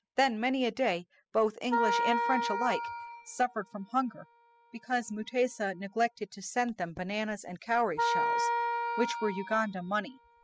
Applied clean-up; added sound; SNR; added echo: classical method spectral subtraction.